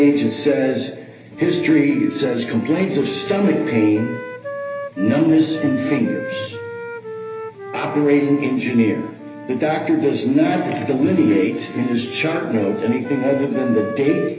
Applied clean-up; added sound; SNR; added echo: none; Wind instrument, woodwind instrument; 13 dB; reverberation time 0.3 s.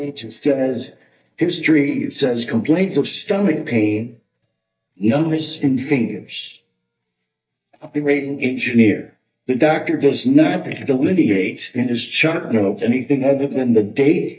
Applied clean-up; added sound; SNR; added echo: neural mask model DeepFilterNet 3.